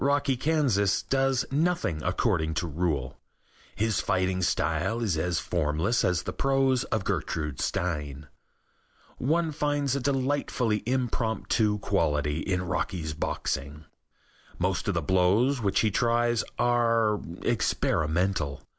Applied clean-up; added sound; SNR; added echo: none; none; none; none.